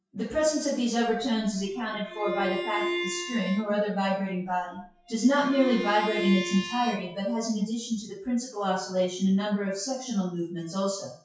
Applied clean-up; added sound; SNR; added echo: classical method WPE with log-MMSE.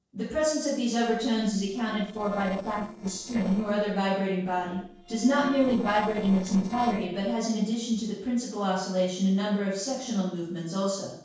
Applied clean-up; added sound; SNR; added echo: neural separator model SepFormer DNS4.